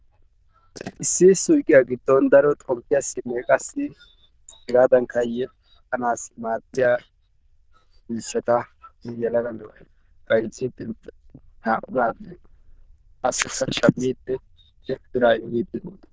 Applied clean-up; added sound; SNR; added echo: neural diffusion model UNIVERSE++.